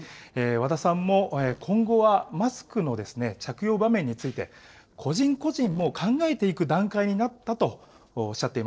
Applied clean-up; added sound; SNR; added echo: neural separator model SepFormer DNS4.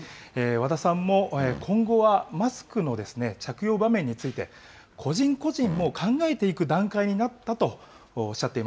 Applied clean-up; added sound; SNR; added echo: none; Fart; 13 dB; none.